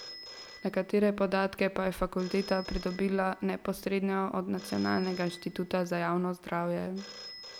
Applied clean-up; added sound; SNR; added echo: none; Telephone; 18 dB; none.